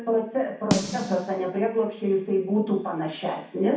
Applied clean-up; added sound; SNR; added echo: none; Snare drum; 6 dB; reverberation time 0.6 s.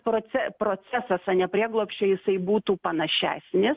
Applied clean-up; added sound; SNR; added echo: none; none; none; none.